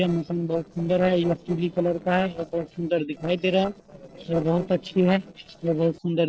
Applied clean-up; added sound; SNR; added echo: neural separator model SepFormer DNS4.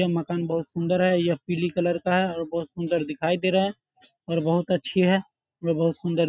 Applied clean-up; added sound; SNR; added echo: none; none; none; none.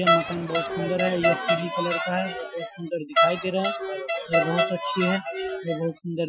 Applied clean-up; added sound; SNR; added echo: classical method Wiener filter.